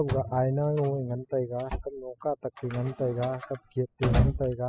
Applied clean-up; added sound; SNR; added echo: classical method spectral subtraction.